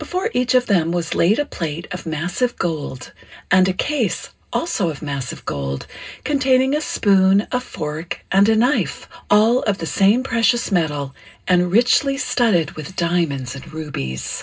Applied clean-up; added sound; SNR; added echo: none; none; none; reverberation time 0.2 s.